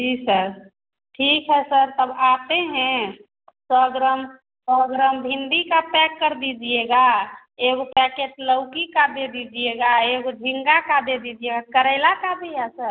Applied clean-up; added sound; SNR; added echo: none; none; none; none.